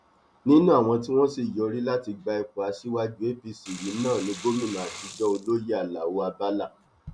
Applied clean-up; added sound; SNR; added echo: none; Sink (filling or washing) / Water; 15 dB; none.